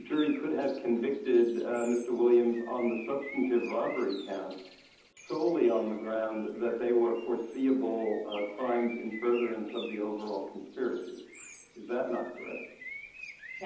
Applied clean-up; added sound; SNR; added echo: none; Bird; 18 dB; reverberation time 0.8 s.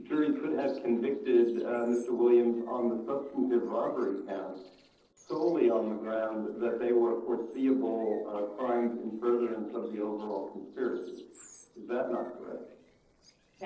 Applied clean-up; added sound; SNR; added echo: neural separator model SepFormer DNS4.